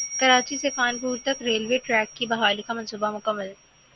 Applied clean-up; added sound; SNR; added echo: none; Bell; 13 dB; none.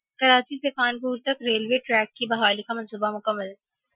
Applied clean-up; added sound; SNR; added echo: classical method Wiener filter.